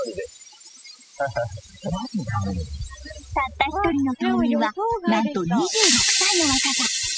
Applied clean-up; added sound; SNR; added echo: classical method spectral subtraction.